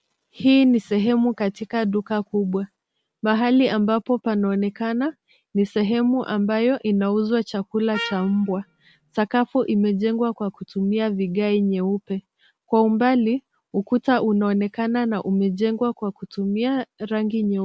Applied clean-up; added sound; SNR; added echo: none; Trumpet; 13 dB; none.